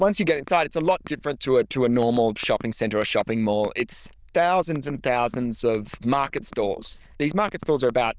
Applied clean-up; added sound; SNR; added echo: neural diffusion model UNIVERSE++.